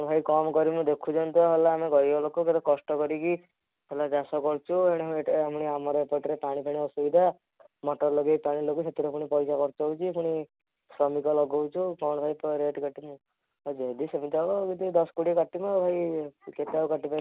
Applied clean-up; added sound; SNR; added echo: none; none; none; none.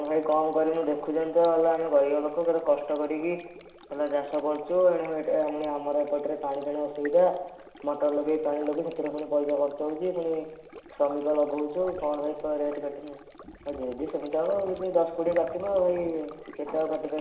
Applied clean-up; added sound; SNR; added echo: none; Stream; 20 dB; reverberation time 0.9 s.